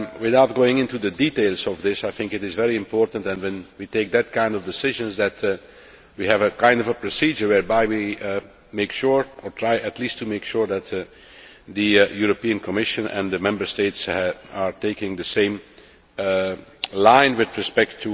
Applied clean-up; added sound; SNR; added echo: none; none; none; none.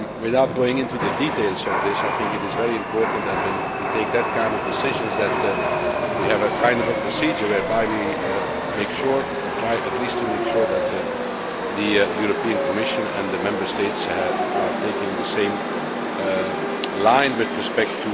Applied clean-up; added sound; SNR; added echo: none; Chatter / Subway, metro, underground; 0 dB; none.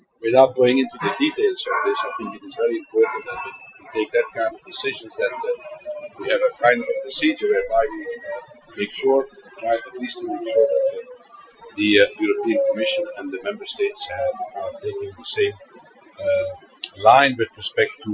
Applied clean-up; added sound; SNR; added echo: classical method Wiener filter.